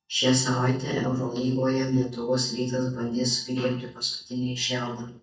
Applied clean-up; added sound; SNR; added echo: neural mask model DeepFilterNet 3.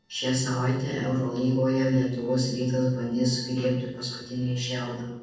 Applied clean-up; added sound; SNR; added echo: neural separator model SepFormer DNS4.